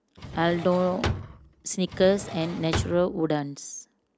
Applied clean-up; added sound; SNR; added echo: none; Drawer open or close; 8 dB; none.